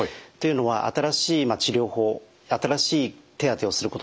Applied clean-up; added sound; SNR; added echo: none; none; none; none.